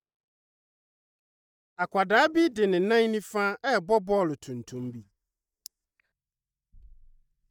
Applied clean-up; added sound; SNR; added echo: neural mask model DeepFilterNet 3.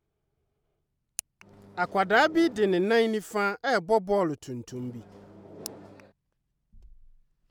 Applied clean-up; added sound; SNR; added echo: none; Microwave oven; 19 dB; none.